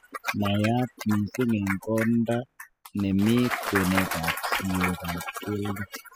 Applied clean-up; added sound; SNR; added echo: classical method spectral subtraction.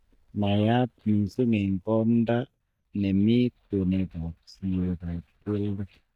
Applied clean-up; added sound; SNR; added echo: neural mask model DeepFilterNet 3.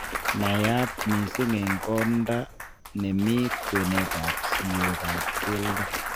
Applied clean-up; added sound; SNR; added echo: none; Applause / Cheering / Clapping; 3 dB; none.